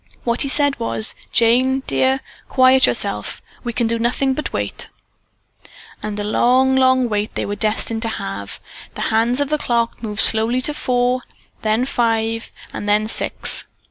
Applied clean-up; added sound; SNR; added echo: none; none; none; none.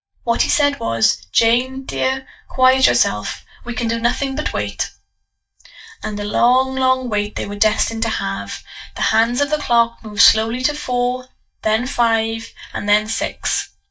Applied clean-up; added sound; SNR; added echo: neural mask model DeepFilterNet 3.